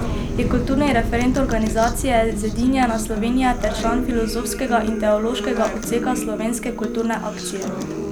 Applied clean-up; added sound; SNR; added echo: none; Thunder / Explosion + Acoustic guitar; 3 dB; none.